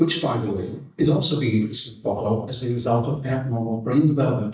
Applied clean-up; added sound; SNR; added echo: neural mask model DeepFilterNet 3.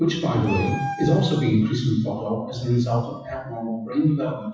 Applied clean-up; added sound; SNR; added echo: classical method WPE with log-MMSE.